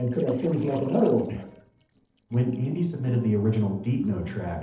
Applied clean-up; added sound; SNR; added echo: neural separator model SepFormer DNS4.